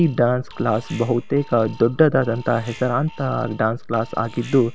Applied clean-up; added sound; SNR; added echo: none; Alarm; 18 dB; none.